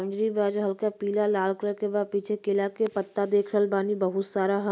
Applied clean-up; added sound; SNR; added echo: none; none; none; none.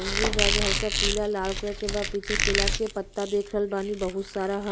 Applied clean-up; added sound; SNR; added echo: none; Squeak; 0 dB; none.